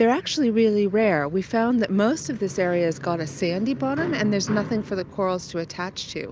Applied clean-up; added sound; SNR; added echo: none; none; none; none.